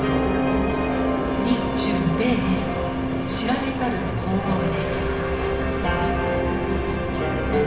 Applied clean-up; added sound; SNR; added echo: none; none; none; reverberation time 1.1 s.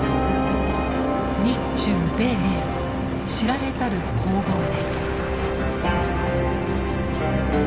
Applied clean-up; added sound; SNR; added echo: none; none; none; none.